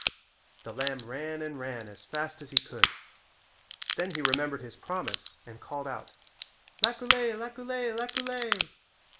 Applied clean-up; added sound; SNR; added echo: none; Crack / Crackle; -3 dB; none.